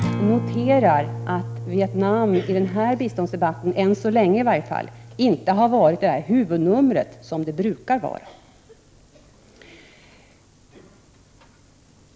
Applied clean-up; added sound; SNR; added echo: none; Acoustic guitar; 12 dB; none.